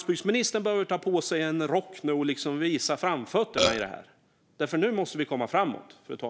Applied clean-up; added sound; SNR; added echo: none; Burping, eructation; -2 dB; none.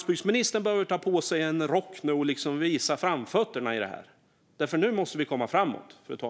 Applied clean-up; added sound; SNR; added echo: none; none; none; none.